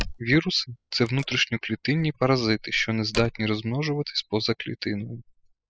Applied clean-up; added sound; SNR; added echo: classical method spectral subtraction.